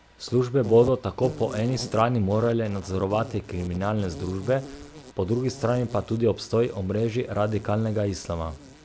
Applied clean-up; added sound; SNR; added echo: none; Insect; 16 dB; none.